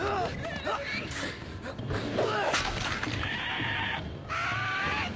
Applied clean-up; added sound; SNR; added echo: none; none; none; none.